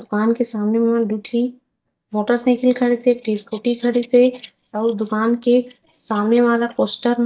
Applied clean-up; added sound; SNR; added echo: neural mask model DeepFilterNet 3.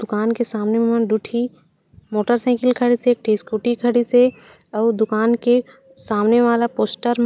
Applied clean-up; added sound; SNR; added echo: none; none; none; none.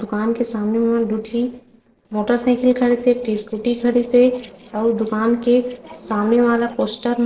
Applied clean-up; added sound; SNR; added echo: neural separator model SepFormer DNS4.